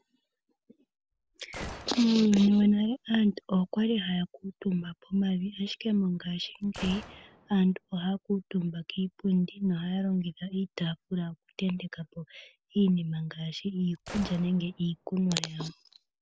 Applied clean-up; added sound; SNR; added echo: none; Gunshot, gunfire; 18 dB; none.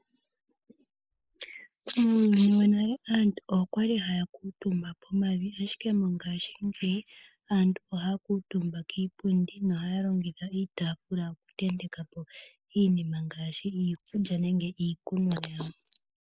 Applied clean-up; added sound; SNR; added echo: neural mask model Resemble Enhance denoiser.